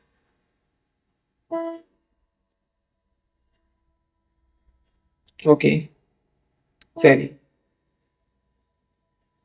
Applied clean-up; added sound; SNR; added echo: neural mask model DeepFilterNet 3.